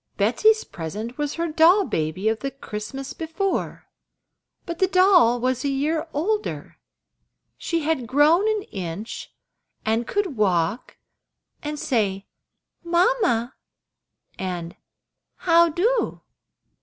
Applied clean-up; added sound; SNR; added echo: none; none; none; none.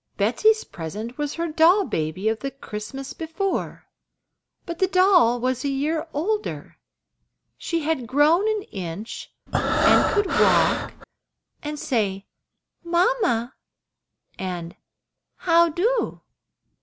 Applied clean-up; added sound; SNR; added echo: none; Breathing; -2 dB; none.